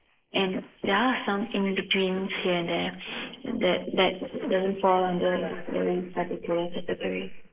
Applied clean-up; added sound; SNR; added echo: neural mask model Resemble Enhance denoiser.